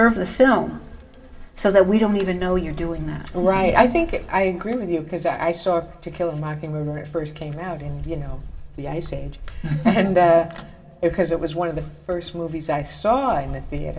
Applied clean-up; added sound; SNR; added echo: none; Bird; 15 dB; reverberation time 1.5 s.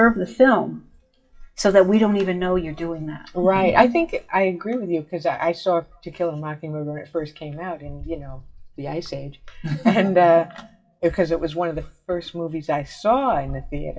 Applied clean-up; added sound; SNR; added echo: classical method WPE with log-MMSE.